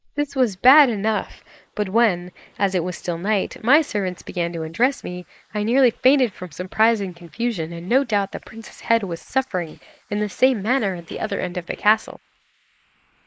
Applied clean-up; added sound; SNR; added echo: neural mask model Resemble Enhance denoiser.